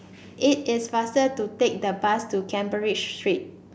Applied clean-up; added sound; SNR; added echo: none; none; none; none.